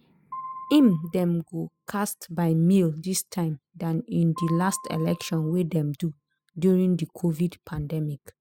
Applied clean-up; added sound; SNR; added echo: classical method spectral subtraction.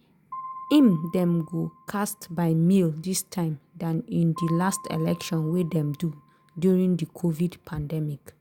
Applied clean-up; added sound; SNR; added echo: none; Piano; 20 dB; none.